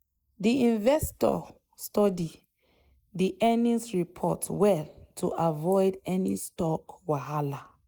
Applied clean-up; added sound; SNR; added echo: neural mask model Resemble Enhance denoiser.